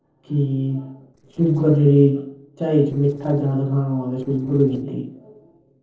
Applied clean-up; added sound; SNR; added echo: neural separator model SepFormer DNS4.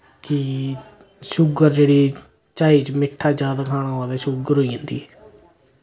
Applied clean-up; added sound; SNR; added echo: none; none; none; none.